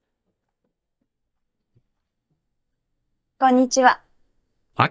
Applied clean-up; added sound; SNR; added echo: neural mask model DeepFilterNet 3.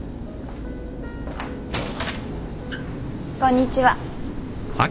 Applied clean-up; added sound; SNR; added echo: none; Mechanical fan; 7 dB; none.